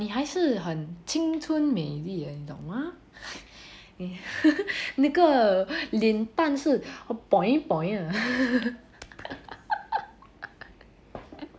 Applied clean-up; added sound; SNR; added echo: none; none; none; none.